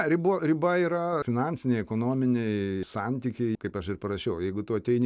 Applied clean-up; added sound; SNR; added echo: none; none; none; none.